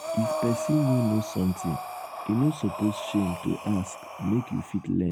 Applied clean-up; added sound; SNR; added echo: none; Breathing; 8 dB; none.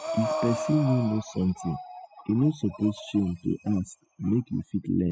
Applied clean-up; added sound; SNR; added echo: classical method spectral subtraction.